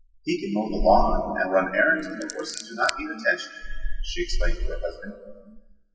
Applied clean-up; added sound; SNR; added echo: classical method WPE with log-MMSE.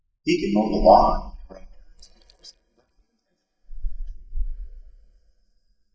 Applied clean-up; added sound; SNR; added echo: neural mask model DeepFilterNet 3.